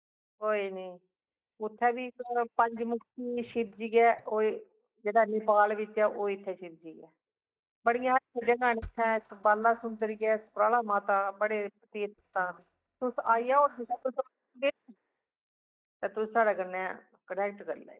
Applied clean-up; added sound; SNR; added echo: neural mask model DeepFilterNet 3.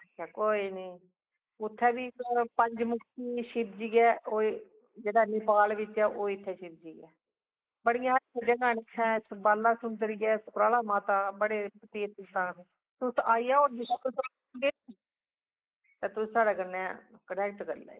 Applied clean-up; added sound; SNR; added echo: neural mask model Resemble Enhance denoiser.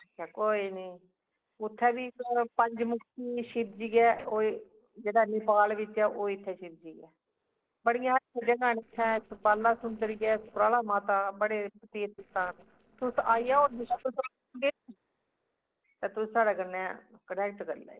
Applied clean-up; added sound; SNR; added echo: neural separator model SepFormer DNS4.